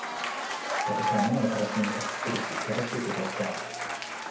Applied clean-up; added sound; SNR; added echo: none; Applause / Crowd / Cheering; 0 dB; reverberation time 0.7 s.